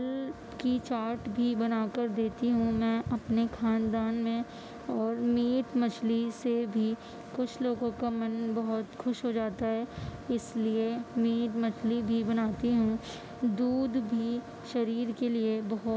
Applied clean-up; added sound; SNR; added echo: none; Brass instrument; 19 dB; none.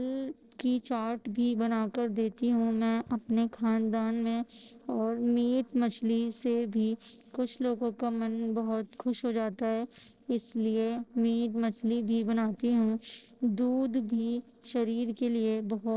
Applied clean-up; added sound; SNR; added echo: neural separator model SepFormer DNS4.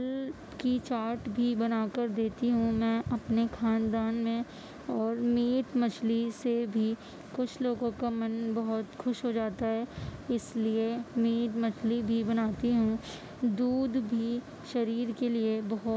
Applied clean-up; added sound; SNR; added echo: none; none; none; none.